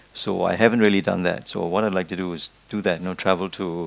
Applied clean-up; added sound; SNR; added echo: none; none; none; none.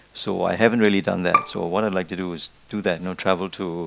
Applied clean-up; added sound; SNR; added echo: none; Bowed string instrument; 6 dB; none.